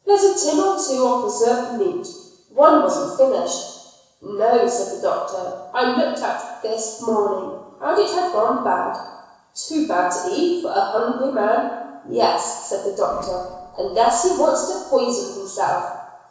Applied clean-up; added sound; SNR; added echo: neural separator model SepFormer DNS4.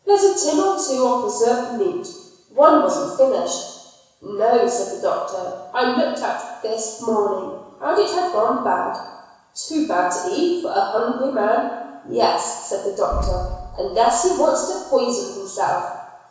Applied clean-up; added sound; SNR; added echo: none; Boom; 9 dB; reverberation time 1.1 s.